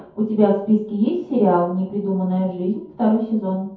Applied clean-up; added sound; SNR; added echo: none; none; none; reverberation time 0.6 s.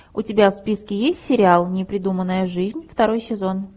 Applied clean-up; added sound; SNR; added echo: none; none; none; none.